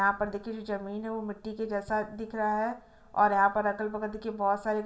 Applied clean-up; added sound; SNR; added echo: none; none; none; reverberation time 1.2 s.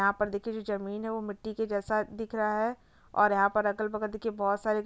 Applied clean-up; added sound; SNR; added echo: none; none; none; none.